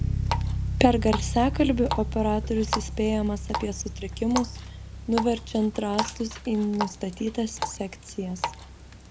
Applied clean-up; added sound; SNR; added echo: none; Water tap, faucet + Bass guitar; 4 dB; none.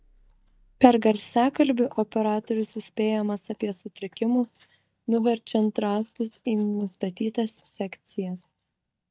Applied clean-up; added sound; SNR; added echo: neural mask model DeepFilterNet 3.